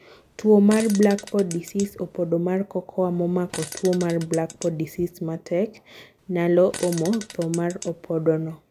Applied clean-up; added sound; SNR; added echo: none; Fart; 17 dB; none.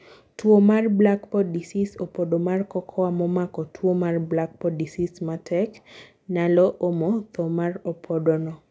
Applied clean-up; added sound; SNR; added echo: none; none; none; none.